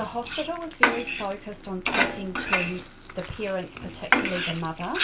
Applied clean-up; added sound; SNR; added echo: none; Frying (food); -4 dB; reverberation time 0.2 s.